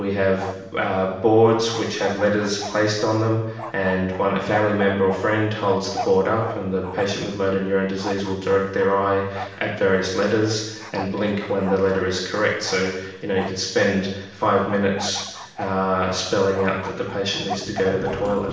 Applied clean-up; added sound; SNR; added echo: none; Bark; 15 dB; reverberation time 0.9 s.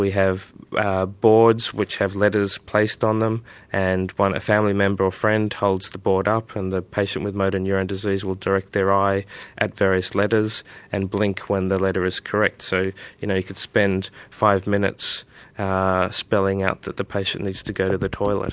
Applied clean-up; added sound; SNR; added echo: none; none; none; none.